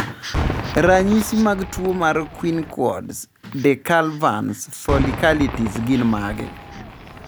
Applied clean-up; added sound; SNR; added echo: none; Cheering / Fireworks; 9 dB; none.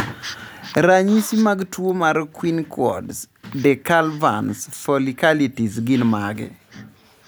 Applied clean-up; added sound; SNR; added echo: none; none; none; none.